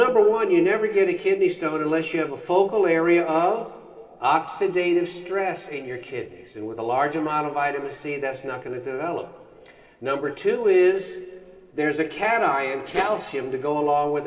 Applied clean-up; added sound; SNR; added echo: neural separator model SepFormer DNS4.